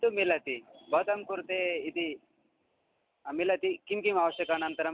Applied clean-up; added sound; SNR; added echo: none; none; none; none.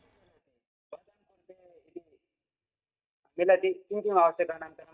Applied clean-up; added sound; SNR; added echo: neural mask model DeepFilterNet 3.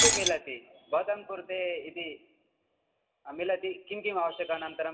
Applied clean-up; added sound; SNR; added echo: none; Shatter; 1 dB; reverberation time 0.7 s.